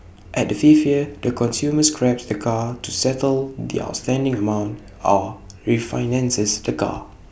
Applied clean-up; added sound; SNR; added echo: none; none; none; none.